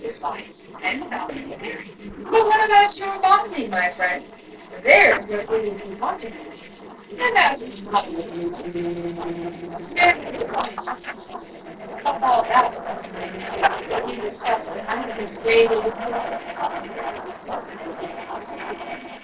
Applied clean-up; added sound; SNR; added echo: neural separator model SepFormer DNS4.